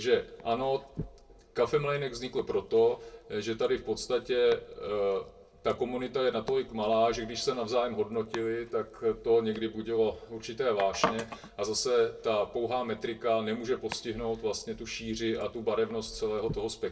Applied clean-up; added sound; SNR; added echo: none; Domestic sounds, home sounds; 15 dB; reverberation time 0.2 s.